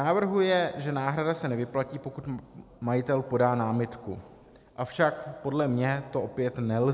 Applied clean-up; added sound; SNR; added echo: none; none; none; none.